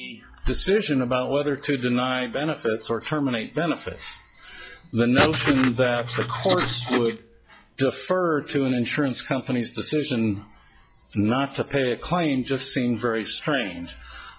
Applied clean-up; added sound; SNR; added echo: classical method log-MMSE.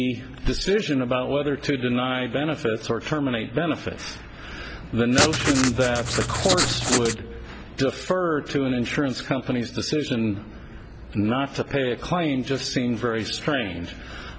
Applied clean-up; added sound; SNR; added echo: none; Writing; -1 dB; none.